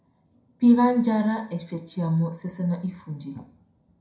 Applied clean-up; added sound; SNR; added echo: none; none; none; reverberation time 0.4 s.